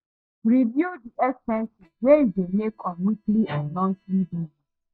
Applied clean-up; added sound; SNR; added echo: neural mask model DeepFilterNet 3.